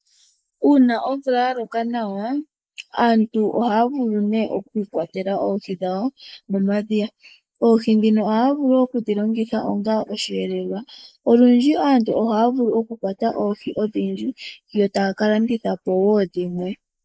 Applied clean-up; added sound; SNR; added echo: neural mask model Resemble Enhance denoiser.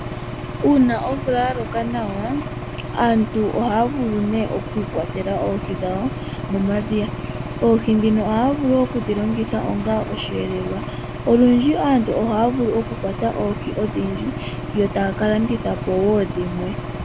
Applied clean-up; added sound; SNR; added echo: none; Engine / Aircraft; 7 dB; none.